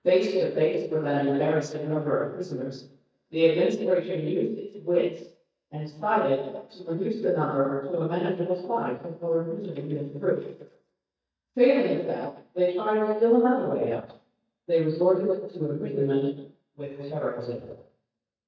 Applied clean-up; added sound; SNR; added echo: neural mask model DeepFilterNet 3.